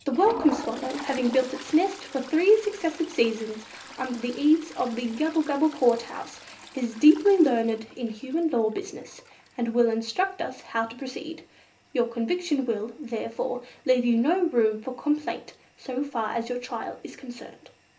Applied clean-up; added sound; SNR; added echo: none; Toilet flush; 18 dB; reverberation time 0.3 s.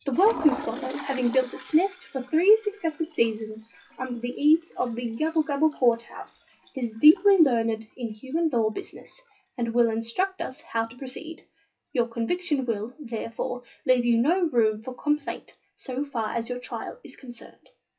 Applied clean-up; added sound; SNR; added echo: classical method WPE with log-MMSE.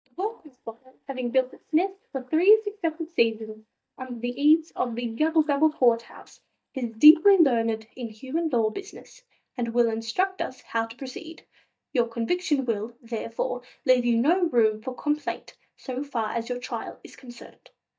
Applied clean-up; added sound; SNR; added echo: neural mask model DeepFilterNet 3.